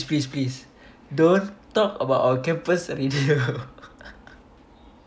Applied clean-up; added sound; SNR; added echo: none; none; none; none.